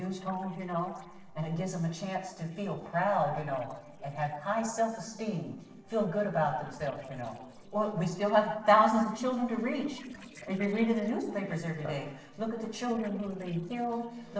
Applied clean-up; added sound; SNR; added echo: neural separator model SepFormer DNS4.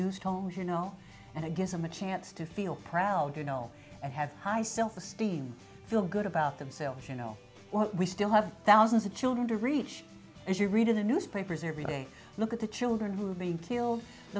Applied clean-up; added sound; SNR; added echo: none; none; none; none.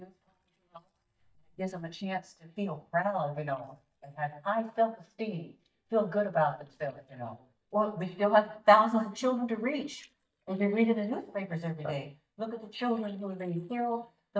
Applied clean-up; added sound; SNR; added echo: neural mask model DeepFilterNet 3.